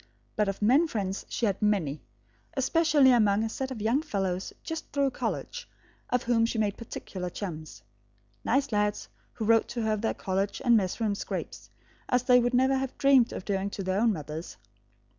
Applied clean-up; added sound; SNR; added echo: none; none; none; none.